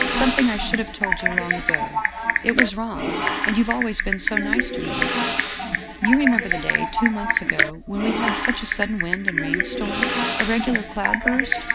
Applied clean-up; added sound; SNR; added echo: none; Typing; -2 dB; none.